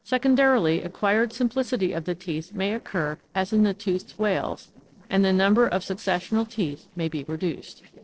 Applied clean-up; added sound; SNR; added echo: neural separator model SepFormer DNS4.